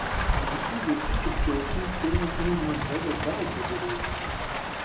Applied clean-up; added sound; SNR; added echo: none; Rain; -3 dB; reverberation time 0.8 s.